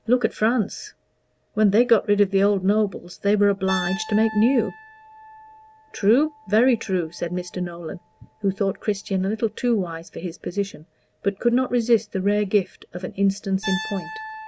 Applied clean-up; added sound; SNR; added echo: none; Piano; 18 dB; none.